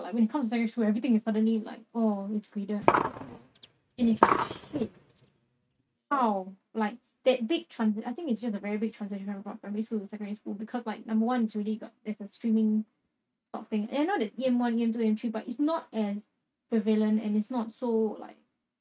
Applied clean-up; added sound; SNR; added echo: neural mask model RNNoise.